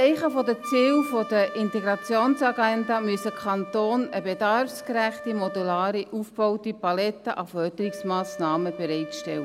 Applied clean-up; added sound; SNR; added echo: none; Wind instrument, woodwind instrument; 13 dB; none.